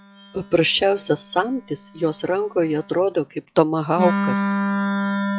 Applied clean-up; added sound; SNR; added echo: classical method log-MMSE.